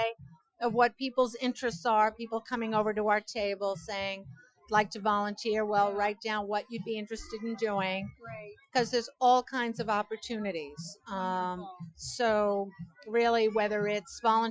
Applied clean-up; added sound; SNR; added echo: classical method Wiener filter.